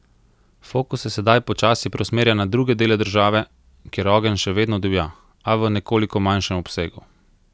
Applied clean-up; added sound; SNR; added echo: none; none; none; none.